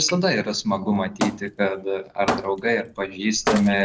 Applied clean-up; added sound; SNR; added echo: none; Wood; 7 dB; none.